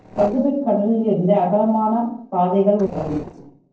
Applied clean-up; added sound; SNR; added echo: neural separator model SepFormer DNS4.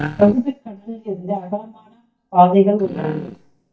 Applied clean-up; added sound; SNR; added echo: neural mask model DeepFilterNet 3.